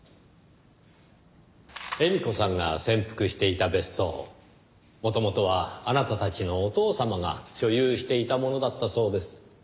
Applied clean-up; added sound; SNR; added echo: none; none; none; none.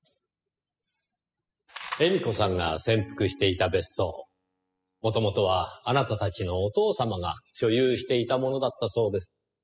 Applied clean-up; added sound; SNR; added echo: classical method spectral subtraction.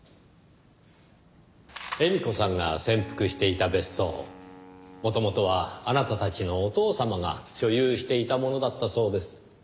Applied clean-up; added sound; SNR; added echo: none; Wind instrument, woodwind instrument; 19 dB; none.